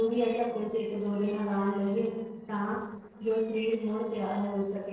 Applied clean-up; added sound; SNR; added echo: neural separator model SepFormer DNS4.